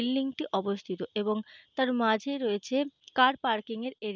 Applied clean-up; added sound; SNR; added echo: none; none; none; none.